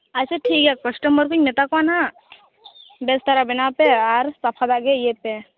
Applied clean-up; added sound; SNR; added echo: none; Cowbell; 12 dB; none.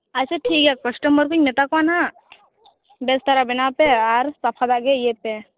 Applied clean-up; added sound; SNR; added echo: neural separator model SepFormer DNS4.